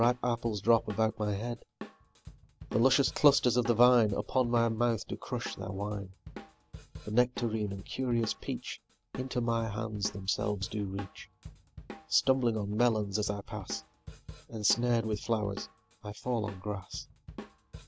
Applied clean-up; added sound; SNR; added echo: none; Drum kit; 17 dB; none.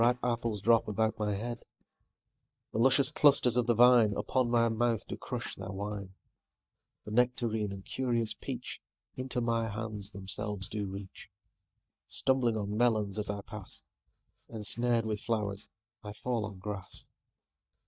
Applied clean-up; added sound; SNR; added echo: neural mask model DeepFilterNet 3.